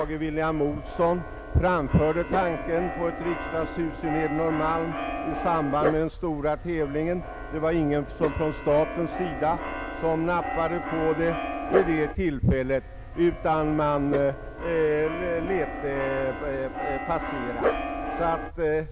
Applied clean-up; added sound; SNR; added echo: none; Keyboard (musical) + Dog; 6 dB; none.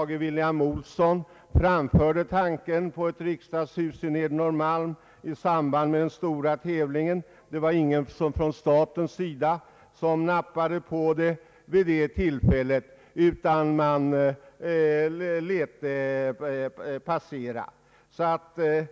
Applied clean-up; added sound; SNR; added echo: none; none; none; none.